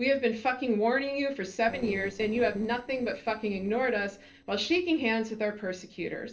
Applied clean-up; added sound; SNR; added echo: neural separator model SepFormer DNS4.